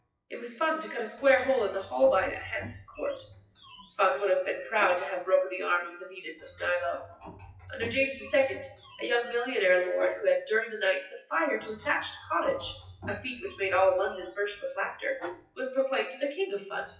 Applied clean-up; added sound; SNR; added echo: classical method WPE with log-MMSE.